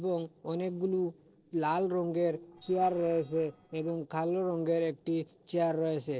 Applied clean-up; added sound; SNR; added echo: neural separator model SepFormer DNS4.